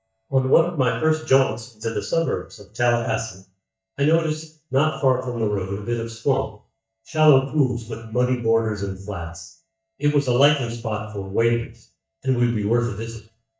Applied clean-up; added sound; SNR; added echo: neural mask model DeepFilterNet 3.